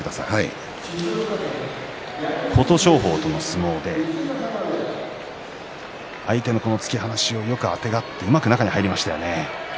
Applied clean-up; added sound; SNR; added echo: none; none; none; none.